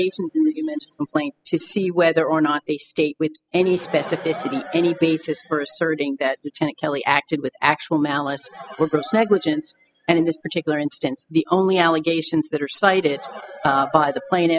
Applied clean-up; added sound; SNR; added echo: classical method spectral subtraction.